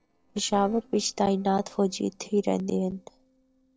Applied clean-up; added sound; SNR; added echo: neural separator model SepFormer DNS4.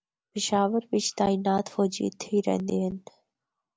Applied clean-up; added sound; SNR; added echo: none; none; none; none.